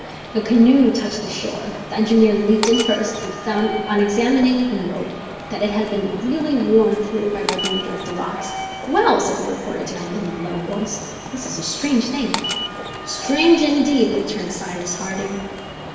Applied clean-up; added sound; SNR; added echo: none; Walk, footsteps / Subway, metro, underground; 10 dB; reverberation time 1.3 s.